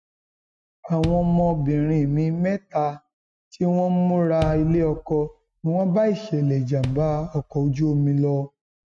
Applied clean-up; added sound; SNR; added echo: neural mask model RNNoise.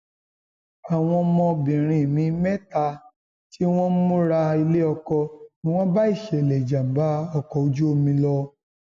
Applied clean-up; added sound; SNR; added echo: none; none; none; none.